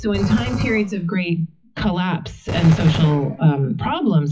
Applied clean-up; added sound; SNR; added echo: classical method WPE with log-MMSE.